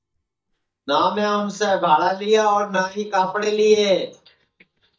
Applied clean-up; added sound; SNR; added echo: neural mask model DeepFilterNet 3.